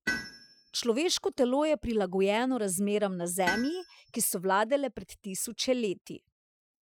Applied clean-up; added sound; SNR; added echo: classical method Wiener filter.